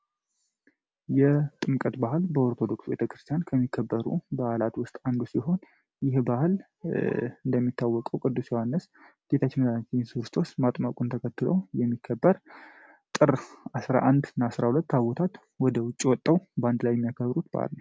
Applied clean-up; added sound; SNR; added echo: none; none; none; none.